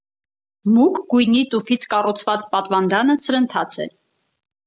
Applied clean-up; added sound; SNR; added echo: none; none; none; none.